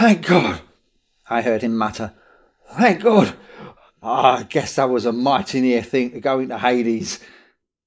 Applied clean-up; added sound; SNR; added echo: neural mask model Resemble Enhance denoiser.